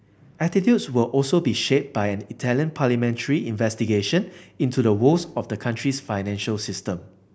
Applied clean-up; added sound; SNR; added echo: none; none; none; none.